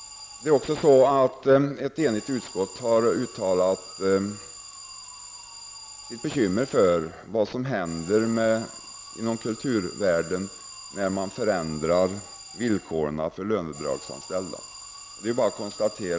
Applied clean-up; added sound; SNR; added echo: none; Alarm; 17 dB; none.